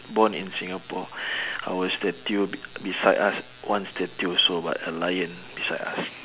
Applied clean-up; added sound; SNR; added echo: none; none; none; none.